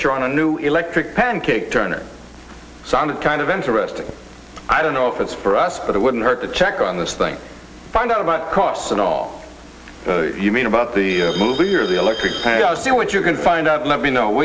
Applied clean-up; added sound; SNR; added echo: none; none; none; none.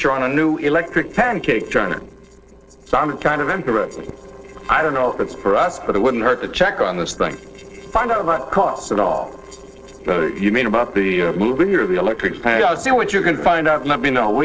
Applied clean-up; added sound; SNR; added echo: neural separator model SepFormer DNS4.